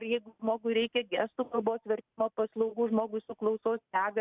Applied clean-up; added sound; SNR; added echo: none; none; none; none.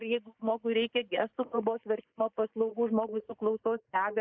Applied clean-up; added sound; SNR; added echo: neural mask model Resemble Enhance denoiser.